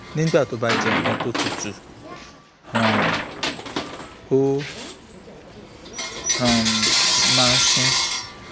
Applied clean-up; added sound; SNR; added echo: none; Coin (dropping) / Bell; -2 dB; none.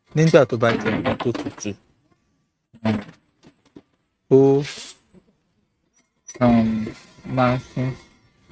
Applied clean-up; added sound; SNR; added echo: neural mask model RNNoise.